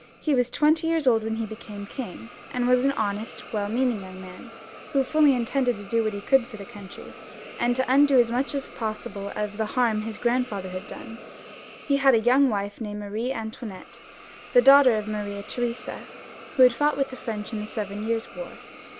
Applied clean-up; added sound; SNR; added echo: none; Hiss; 18 dB; none.